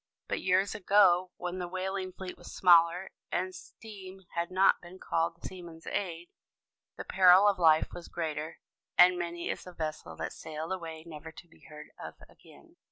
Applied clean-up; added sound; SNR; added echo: none; none; none; none.